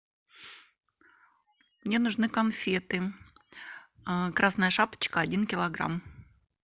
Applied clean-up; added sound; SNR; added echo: none; Chirp, tweet; 14 dB; none.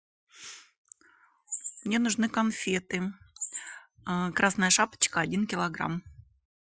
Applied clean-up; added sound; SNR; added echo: classical method Wiener filter.